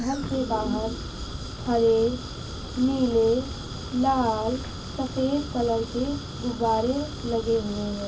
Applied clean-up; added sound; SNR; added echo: none; Fire; 8 dB; reverberation time 0.3 s.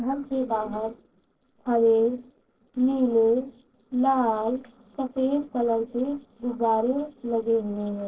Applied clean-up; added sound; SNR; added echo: neural separator model SepFormer DNS4.